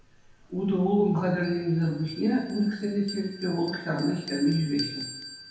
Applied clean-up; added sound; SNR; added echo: none; Bell; 15 dB; reverberation time 0.9 s.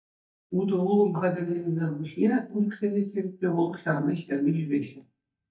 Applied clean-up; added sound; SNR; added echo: neural mask model DeepFilterNet 3.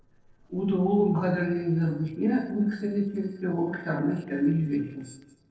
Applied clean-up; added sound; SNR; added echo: neural separator model SepFormer DNS4.